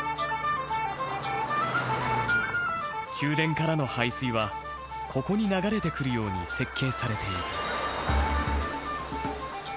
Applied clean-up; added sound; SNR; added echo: none; Car passing by; 9 dB; none.